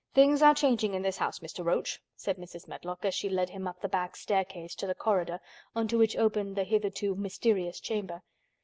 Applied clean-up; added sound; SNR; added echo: none; none; none; none.